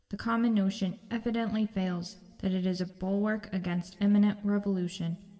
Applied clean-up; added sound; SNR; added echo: none; none; none; reverberation time 2.1 s.